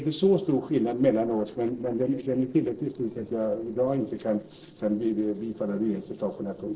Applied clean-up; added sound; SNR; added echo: neural separator model SepFormer DNS4.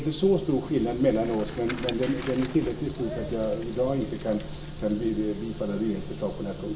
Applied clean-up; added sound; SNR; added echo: none; Bicycle; 15 dB; reverberation time 1.6 s.